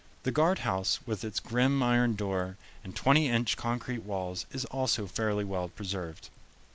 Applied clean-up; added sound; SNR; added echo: none; none; none; none.